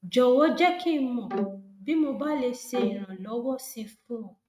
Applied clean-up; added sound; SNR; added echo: neural mask model RNNoise.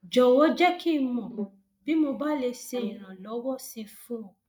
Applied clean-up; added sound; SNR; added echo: neural mask model DeepFilterNet 3.